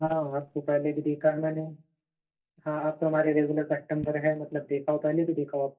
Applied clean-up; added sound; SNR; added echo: neural mask model DeepFilterNet 3.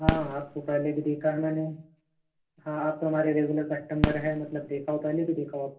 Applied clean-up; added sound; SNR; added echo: none; Fireworks; 6 dB; reverberation time 0.3 s.